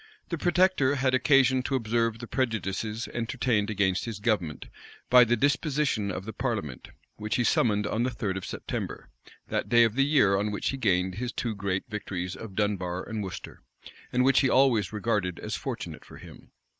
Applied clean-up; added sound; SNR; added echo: none; none; none; none.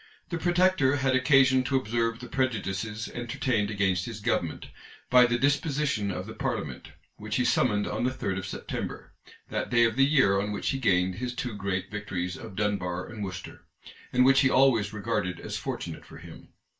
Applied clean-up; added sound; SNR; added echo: none; none; none; reverberation time 0.2 s.